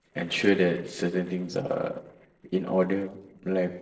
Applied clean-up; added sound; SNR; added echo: neural separator model SepFormer DNS4.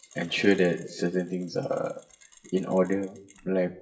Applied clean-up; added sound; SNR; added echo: classical method WPE with log-MMSE.